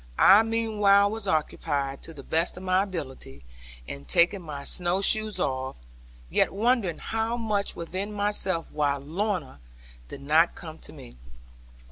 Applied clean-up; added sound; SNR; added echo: none; none; none; none.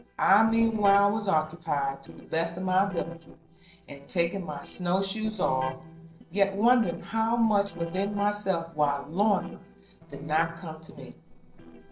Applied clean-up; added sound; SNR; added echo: neural separator model SepFormer DNS4.